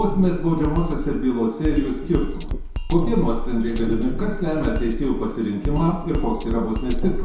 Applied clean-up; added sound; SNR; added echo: none; Drum kit; 2 dB; reverberation time 0.7 s.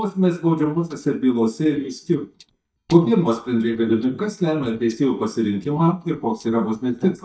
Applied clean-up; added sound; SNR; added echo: neural mask model DeepFilterNet 3.